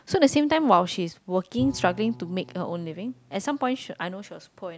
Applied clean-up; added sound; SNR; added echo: none; Bowed string instrument; 19 dB; none.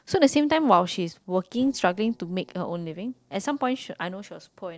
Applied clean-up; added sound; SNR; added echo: neural separator model SepFormer DNS4.